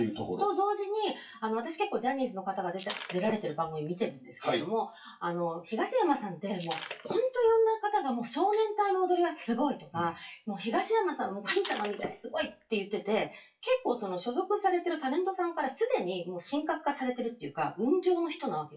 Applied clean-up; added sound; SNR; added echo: classical method WPE with log-MMSE.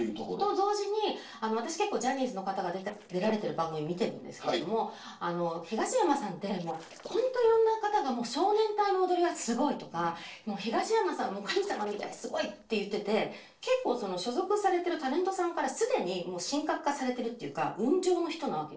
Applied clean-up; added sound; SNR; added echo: neural separator model SepFormer DNS4.